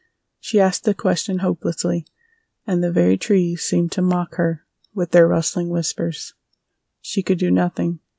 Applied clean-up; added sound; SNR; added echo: none; none; none; none.